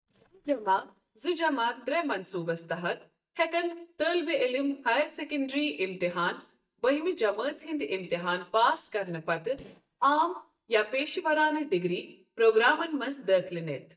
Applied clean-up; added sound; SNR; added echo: neural mask model DeepFilterNet 3.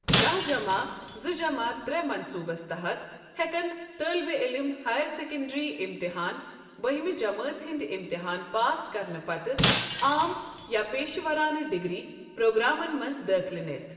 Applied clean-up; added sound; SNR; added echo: none; Shatter; 1 dB; reverberation time 1.8 s.